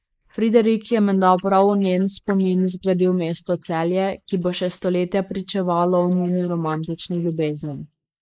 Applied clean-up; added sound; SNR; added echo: neural mask model Resemble Enhance denoiser.